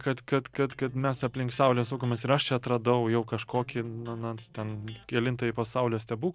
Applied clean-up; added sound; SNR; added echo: neural separator model SepFormer DNS4.